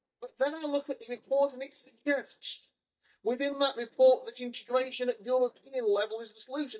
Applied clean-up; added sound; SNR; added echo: neural mask model DeepFilterNet 3.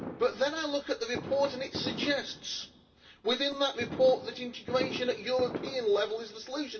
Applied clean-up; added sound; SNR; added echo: none; Fireworks; 11 dB; reverberation time 0.2 s.